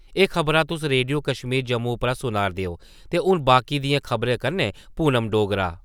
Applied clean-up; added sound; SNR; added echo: none; none; none; none.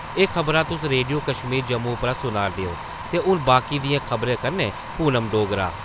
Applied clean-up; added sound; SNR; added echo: none; Truck + Fire; 10 dB; none.